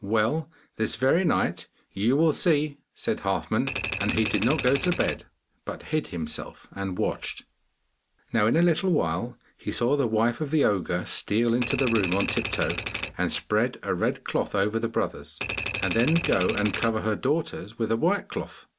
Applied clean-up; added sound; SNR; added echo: none; Typewriter; 5 dB; none.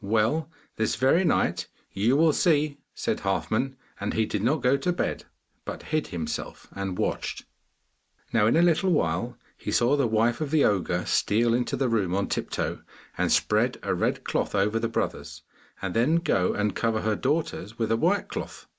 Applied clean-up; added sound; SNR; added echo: none; none; none; none.